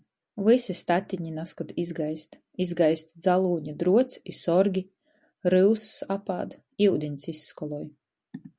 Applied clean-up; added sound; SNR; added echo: none; none; none; none.